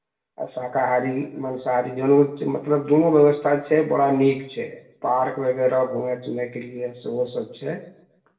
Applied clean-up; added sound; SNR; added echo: none; none; none; reverberation time 0.7 s.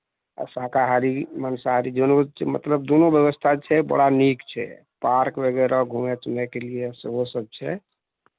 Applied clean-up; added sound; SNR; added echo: none; none; none; none.